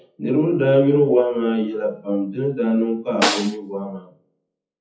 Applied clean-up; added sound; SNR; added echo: classical method WPE with log-MMSE.